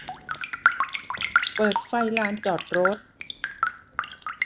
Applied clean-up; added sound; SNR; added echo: none; Raindrop; -2 dB; none.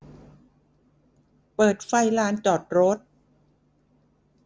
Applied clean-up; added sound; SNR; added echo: none; none; none; none.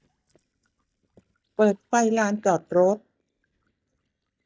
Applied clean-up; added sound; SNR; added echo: neural mask model DeepFilterNet 3.